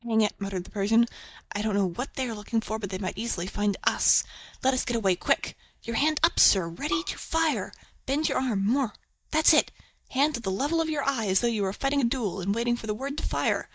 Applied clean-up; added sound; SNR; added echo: neural mask model DeepFilterNet 3.